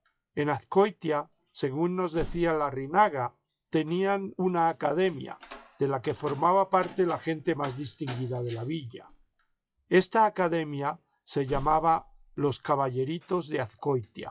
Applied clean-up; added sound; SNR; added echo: classical method log-MMSE.